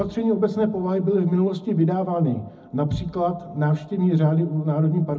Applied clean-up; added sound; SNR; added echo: none; none; none; reverberation time 0.4 s.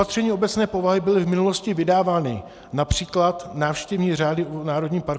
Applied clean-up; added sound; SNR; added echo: none; none; none; none.